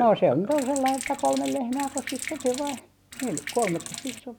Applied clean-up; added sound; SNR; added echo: none; Sink (filling or washing); 11 dB; none.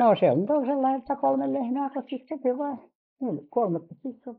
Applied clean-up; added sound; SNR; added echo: neural mask model Resemble Enhance denoiser.